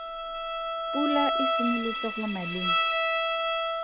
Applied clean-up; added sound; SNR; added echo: none; Bowed string instrument; -5 dB; none.